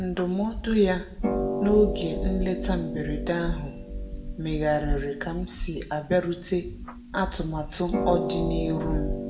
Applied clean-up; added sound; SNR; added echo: none; Harp; 3 dB; reverberation time 0.5 s.